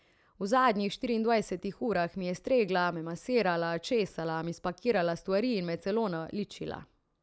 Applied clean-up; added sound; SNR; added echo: none; none; none; none.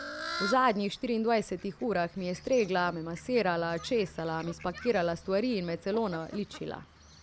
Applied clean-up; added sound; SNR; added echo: none; Fowl; 14 dB; none.